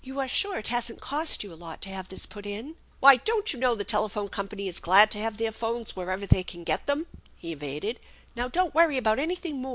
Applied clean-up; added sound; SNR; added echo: none; none; none; none.